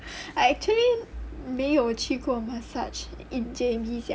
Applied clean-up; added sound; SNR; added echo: none; none; none; none.